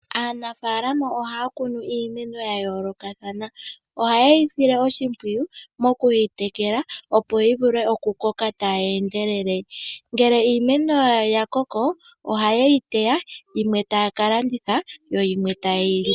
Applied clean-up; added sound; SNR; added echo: none; none; none; none.